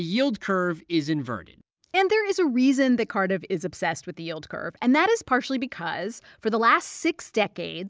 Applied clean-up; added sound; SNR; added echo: none; none; none; none.